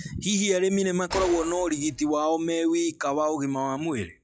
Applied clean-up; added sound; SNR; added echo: classical method log-MMSE.